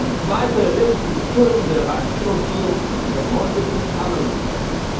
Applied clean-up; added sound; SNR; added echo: none; Ocean; 1 dB; reverberation time 0.6 s.